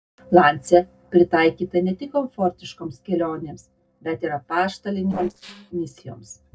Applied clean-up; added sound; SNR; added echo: neural separator model SepFormer DNS4.